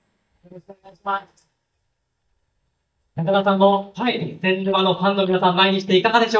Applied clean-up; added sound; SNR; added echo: neural mask model DeepFilterNet 3.